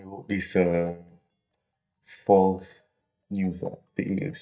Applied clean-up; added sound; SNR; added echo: neural mask model DeepFilterNet 3.